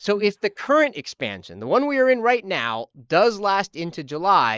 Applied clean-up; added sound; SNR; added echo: neural mask model Resemble Enhance denoiser.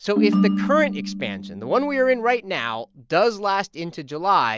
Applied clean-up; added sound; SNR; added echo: none; Ringtone; 3 dB; none.